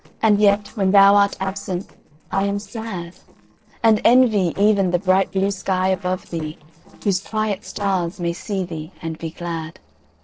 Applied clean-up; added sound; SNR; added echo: neural separator model SepFormer DNS4.